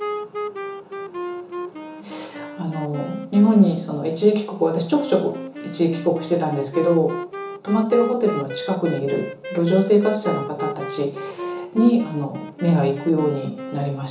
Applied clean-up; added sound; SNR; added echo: none; Wind instrument, woodwind instrument; 10 dB; reverberation time 0.8 s.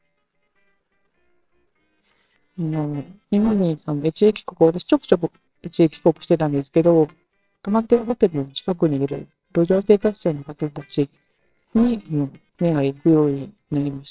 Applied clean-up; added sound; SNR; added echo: neural separator model SepFormer WHAMR!.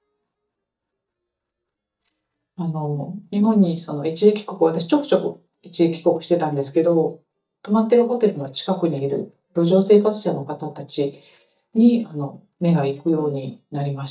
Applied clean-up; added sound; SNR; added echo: neural mask model DeepFilterNet 3.